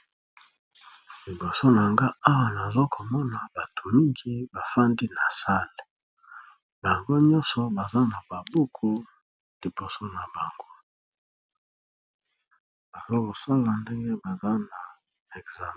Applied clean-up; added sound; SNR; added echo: none; none; none; none.